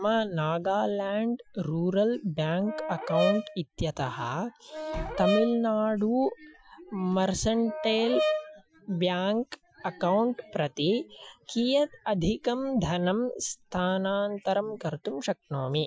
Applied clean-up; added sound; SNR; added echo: classical method Wiener filter.